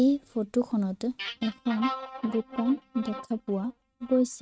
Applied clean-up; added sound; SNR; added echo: neural mask model RNNoise.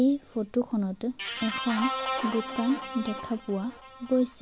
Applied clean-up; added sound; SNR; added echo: none; Guitar; 7 dB; none.